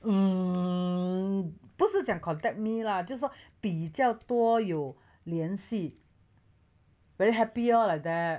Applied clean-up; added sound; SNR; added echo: none; none; none; none.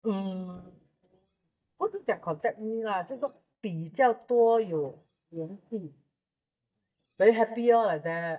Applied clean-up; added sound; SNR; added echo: neural mask model DeepFilterNet 3.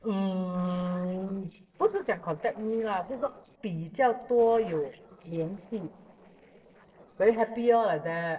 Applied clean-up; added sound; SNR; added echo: neural separator model SepFormer DNS4.